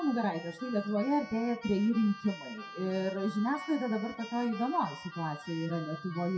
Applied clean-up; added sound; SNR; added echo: classical method WPE with log-MMSE.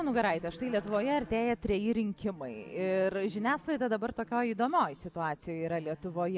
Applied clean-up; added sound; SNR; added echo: none; none; none; none.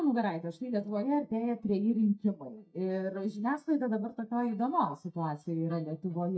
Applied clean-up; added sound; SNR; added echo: neural mask model DeepFilterNet 3.